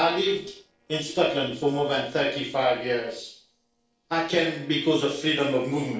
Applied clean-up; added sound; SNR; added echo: neural separator model SepFormer DNS4.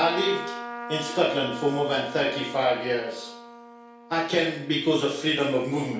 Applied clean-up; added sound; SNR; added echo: none; Trumpet; 12 dB; reverberation time 0.6 s.